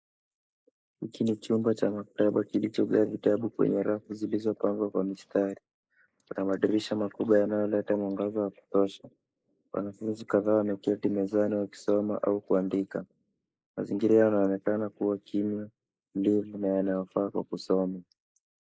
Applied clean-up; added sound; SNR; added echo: neural mask model Resemble Enhance denoiser.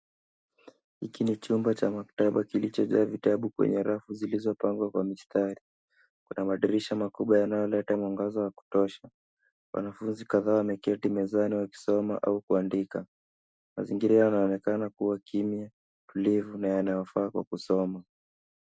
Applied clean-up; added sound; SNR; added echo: none; none; none; none.